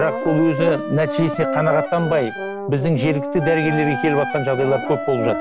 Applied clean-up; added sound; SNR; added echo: none; Wind instrument, woodwind instrument + Brass instrument; 5 dB; none.